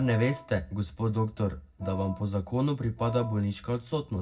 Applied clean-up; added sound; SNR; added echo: none; Wind instrument, woodwind instrument; 14 dB; reverberation time 0.4 s.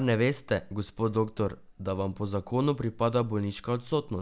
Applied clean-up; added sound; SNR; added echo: none; none; none; none.